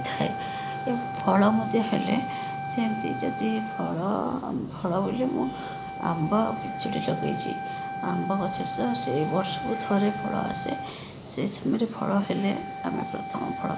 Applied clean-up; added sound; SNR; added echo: none; Wind instrument, woodwind instrument; 7 dB; none.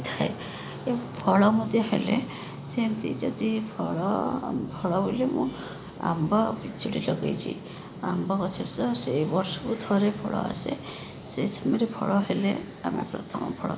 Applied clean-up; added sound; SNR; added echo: none; none; none; none.